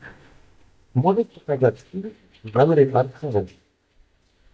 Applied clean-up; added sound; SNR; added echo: neural mask model DeepFilterNet 3.